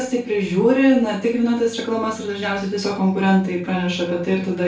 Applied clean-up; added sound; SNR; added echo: none; none; none; reverberation time 0.3 s.